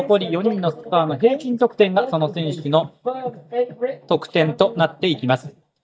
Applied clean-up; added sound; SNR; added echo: neural mask model DeepFilterNet 3.